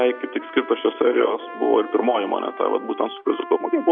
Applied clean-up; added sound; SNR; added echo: none; Trumpet; 16 dB; none.